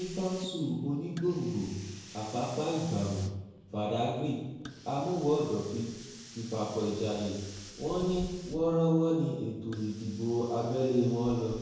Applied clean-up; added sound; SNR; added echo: none; Hiss; 18 dB; reverberation time 1.0 s.